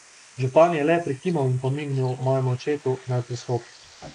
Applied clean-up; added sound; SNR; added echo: neural mask model Resemble Enhance denoiser.